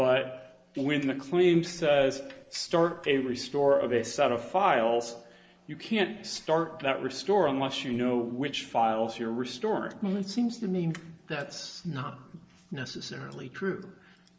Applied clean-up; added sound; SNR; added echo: neural separator model SepFormer DNS4.